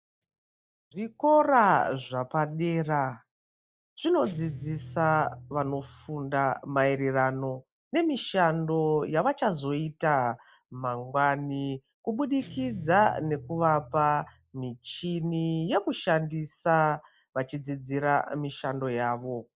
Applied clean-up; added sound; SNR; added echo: neural mask model DeepFilterNet 3.